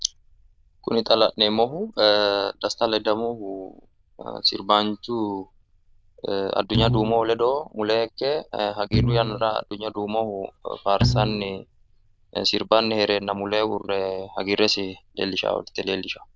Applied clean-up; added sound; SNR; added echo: neural diffusion model UNIVERSE++.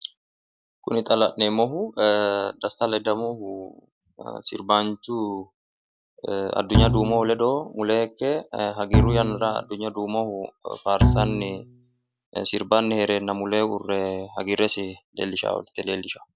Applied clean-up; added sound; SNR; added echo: none; Bowed string instrument; -1 dB; none.